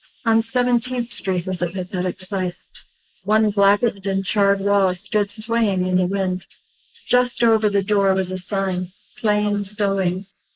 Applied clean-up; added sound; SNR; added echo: neural mask model Resemble Enhance denoiser.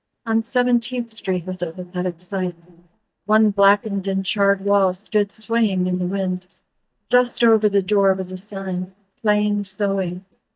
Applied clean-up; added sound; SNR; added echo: neural mask model DeepFilterNet 3.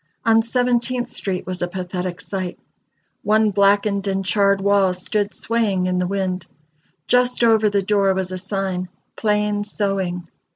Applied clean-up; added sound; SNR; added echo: none; none; none; none.